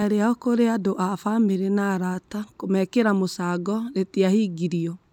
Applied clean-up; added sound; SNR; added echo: none; none; none; none.